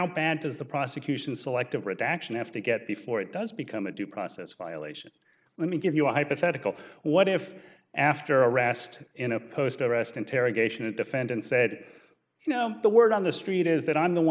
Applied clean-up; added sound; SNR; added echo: neural mask model Resemble Enhance denoiser.